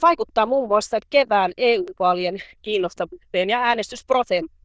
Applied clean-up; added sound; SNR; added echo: neural diffusion model UNIVERSE++.